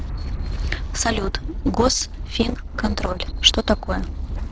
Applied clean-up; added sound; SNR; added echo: neural separator model SepFormer DNS4.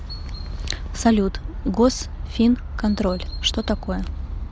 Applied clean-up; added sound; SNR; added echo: none; none; none; none.